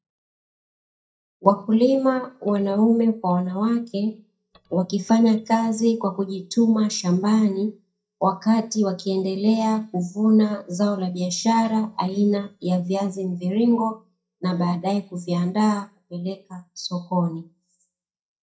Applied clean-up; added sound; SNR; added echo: neural mask model DeepFilterNet 3.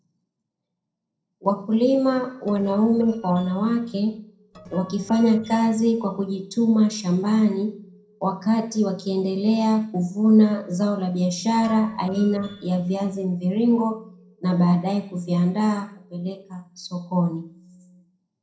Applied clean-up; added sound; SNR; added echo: neural separator model SepFormer DNS4.